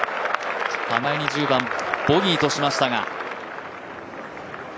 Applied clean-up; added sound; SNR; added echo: none; none; none; none.